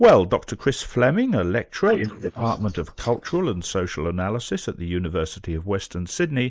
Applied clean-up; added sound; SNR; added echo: neural mask model Resemble Enhance denoiser.